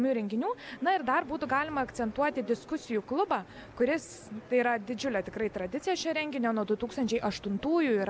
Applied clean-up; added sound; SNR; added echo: none; none; none; none.